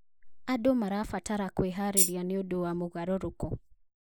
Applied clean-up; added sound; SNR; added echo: neural mask model Resemble Enhance denoiser.